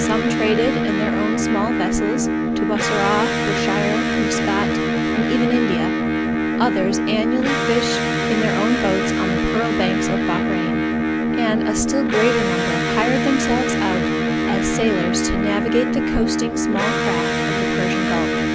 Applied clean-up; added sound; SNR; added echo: none; Electric guitar; -4 dB; none.